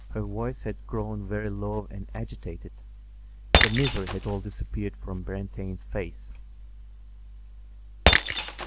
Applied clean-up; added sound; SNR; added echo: none; Shatter; -4 dB; none.